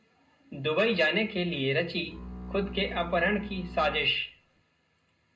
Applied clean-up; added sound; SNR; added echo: none; Bowed string instrument; 12 dB; reverberation time 0.2 s.